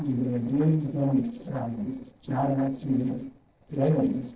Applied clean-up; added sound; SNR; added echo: neural separator model SepFormer DNS4.